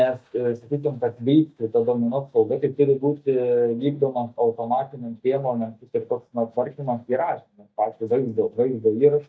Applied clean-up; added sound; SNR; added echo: neural mask model DeepFilterNet 3.